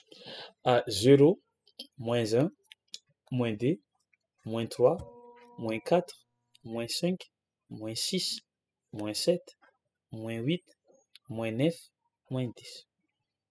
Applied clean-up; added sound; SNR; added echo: classical method spectral subtraction.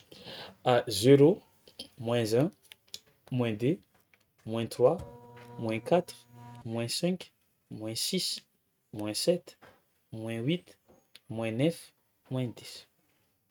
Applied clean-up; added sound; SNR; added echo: neural mask model RNNoise.